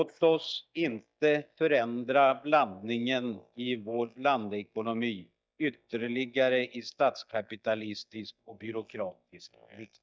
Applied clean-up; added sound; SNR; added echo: neural mask model DeepFilterNet 3.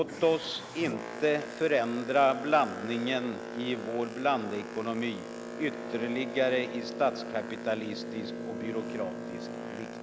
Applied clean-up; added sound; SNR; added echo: none; Boat, Water vehicle; 8 dB; none.